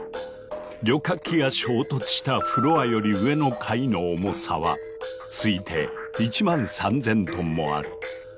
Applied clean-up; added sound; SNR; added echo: none; none; none; none.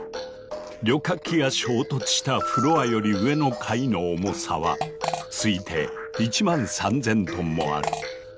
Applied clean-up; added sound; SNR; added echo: none; Fart; 8 dB; none.